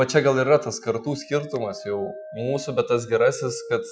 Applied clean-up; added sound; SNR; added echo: classical method Wiener filter.